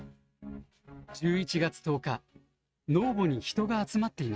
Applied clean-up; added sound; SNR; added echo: neural mask model RNNoise.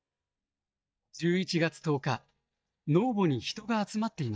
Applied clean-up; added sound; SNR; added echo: neural mask model DeepFilterNet 3.